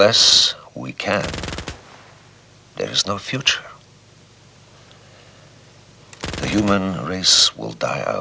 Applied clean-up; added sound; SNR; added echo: none; Gunshot, gunfire; 16 dB; none.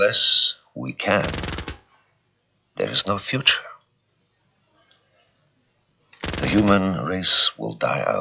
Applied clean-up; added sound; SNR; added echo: classical method log-MMSE.